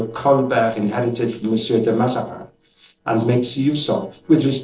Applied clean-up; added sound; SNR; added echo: neural separator model SepFormer DNS4.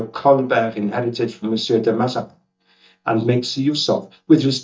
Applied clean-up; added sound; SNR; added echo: neural mask model DeepFilterNet 3.